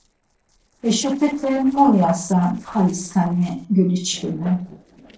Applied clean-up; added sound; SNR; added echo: neural separator model SepFormer DNS4.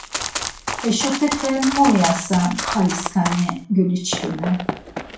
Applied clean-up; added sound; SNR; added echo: none; Run; 7 dB; reverberation time 0.3 s.